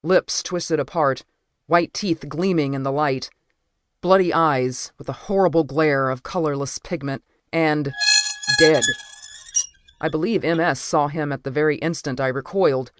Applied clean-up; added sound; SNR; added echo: neural mask model RNNoise.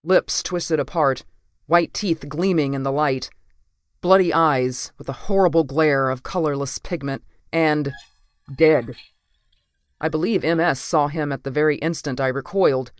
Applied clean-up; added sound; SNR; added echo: neural mask model DeepFilterNet 3.